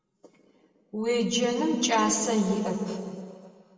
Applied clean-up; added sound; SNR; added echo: none; none; none; reverberation time 2.2 s.